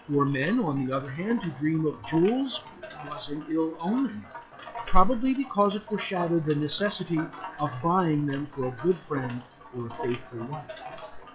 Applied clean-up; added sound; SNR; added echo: classical method log-MMSE.